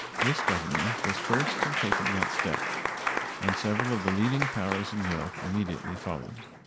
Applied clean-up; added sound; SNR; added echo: none; Applause / Crowd; -1 dB; none.